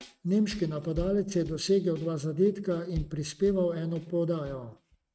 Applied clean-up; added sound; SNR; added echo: neural mask model RNNoise.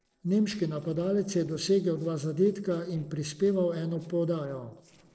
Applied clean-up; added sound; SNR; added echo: neural separator model SepFormer DNS4.